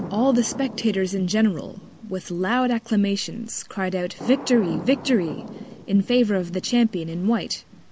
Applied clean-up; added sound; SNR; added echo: none; Thunder; 15 dB; none.